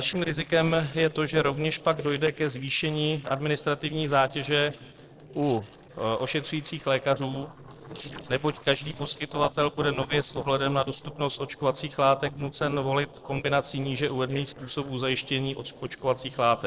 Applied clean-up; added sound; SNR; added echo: neural separator model SepFormer DNS4.